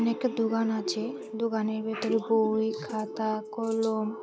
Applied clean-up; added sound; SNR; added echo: none; Wind instrument, woodwind instrument; 13 dB; none.